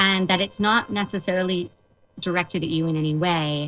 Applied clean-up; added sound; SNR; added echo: neural separator model SepFormer DNS4.